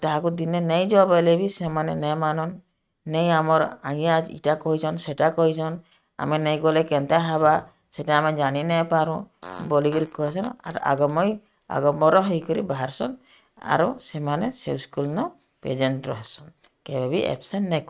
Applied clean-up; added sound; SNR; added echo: neural mask model RNNoise.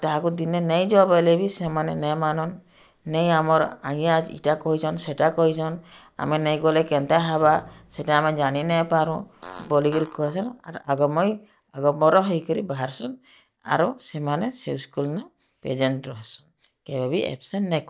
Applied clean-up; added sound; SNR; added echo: neural mask model DeepFilterNet 3.